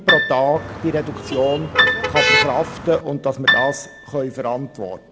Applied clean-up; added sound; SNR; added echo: none; Motor vehicle (road) + Piano; 0 dB; none.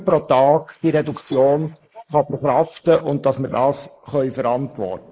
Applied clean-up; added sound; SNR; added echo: neural mask model Resemble Enhance denoiser.